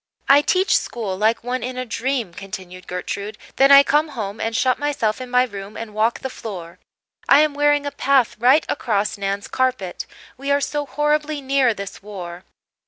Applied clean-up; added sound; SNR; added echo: none; none; none; none.